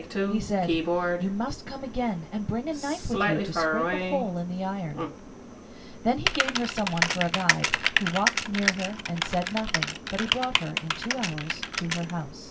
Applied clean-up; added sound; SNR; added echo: none; Typing; -1 dB; reverberation time 0.2 s.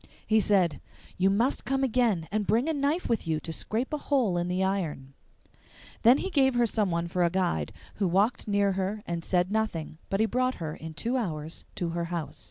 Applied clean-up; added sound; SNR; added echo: none; none; none; none.